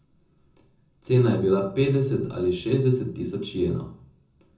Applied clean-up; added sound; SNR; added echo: none; none; none; reverberation time 0.6 s.